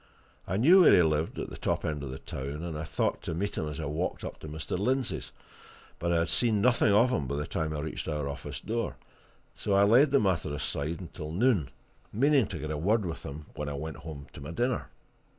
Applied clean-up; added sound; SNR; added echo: none; none; none; none.